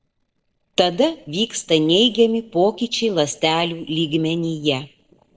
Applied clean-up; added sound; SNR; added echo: neural separator model SepFormer DNS4.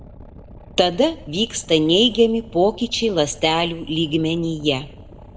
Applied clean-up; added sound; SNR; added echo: none; Boat, Water vehicle; 19 dB; reverberation time 0.6 s.